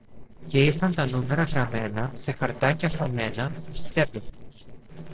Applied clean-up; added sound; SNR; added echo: neural separator model SepFormer DNS4.